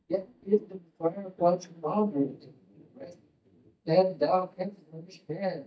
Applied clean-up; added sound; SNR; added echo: neural mask model DeepFilterNet 3.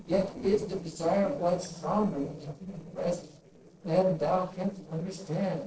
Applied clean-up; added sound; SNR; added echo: neural separator model SepFormer DNS4.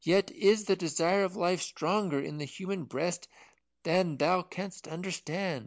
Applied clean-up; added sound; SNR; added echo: none; none; none; none.